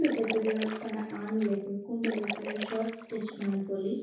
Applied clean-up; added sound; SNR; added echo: none; Splash, splatter; 9 dB; reverberation time 0.6 s.